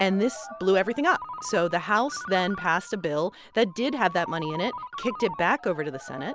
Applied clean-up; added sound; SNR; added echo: none; Ringtone; 13 dB; none.